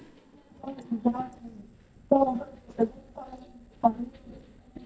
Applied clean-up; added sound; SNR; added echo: neural mask model DeepFilterNet 3.